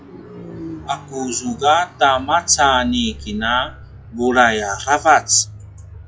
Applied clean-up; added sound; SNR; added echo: classical method log-MMSE.